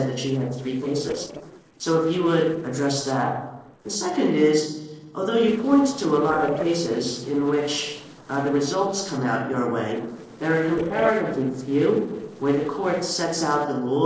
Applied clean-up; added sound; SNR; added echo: neural separator model SepFormer DNS4.